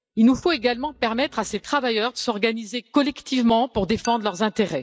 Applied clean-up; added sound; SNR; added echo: neural mask model DeepFilterNet 3.